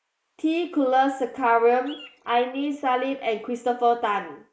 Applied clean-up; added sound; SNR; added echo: neural mask model Resemble Enhance denoiser.